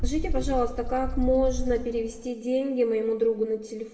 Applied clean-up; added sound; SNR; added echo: none; Bird; 5 dB; reverberation time 1.1 s.